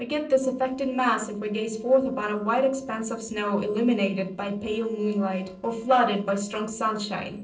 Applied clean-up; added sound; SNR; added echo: neural separator model SepFormer DNS4.